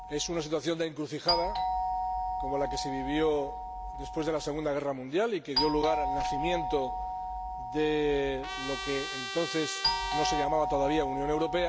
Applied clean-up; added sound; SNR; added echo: none; Doorbell + Trumpet; 2 dB; none.